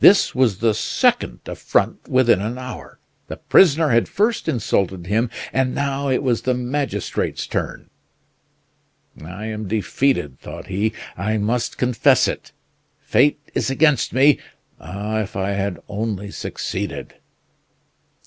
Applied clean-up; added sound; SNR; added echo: none; none; none; none.